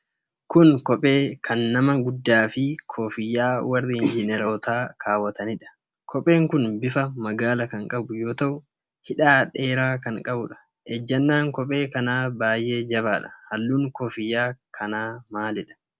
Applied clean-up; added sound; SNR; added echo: none; none; none; none.